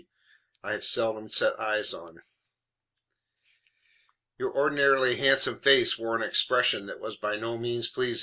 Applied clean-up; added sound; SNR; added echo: none; none; none; none.